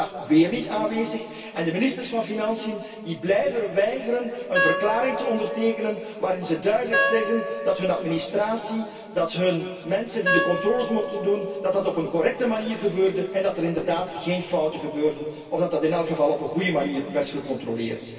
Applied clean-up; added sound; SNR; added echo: none; Wind instrument, woodwind instrument; 4 dB; reverberation time 2.6 s.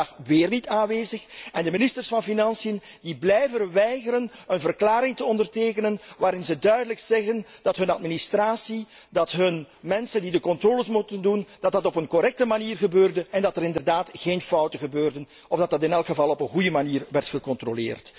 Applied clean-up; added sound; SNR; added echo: none; none; none; none.